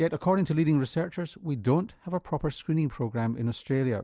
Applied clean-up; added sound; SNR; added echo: none; none; none; none.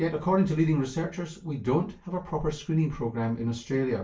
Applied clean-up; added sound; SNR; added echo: none; none; none; reverberation time 0.3 s.